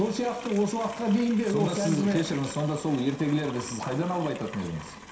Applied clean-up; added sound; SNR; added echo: none; Livestock, farm animals, working animals; 15 dB; reverberation time 0.7 s.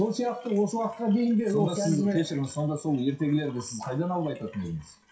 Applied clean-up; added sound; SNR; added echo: classical method WPE with log-MMSE.